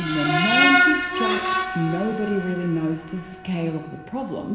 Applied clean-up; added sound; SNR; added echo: none; Screech; -1 dB; reverberation time 1.2 s.